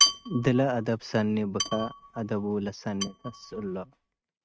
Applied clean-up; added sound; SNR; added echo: neural mask model RNNoise.